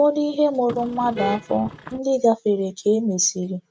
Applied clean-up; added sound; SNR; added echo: neural mask model RNNoise.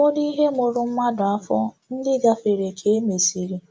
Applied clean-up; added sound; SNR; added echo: none; none; none; none.